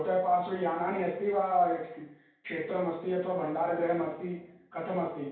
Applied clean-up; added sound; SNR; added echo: none; none; none; reverberation time 0.5 s.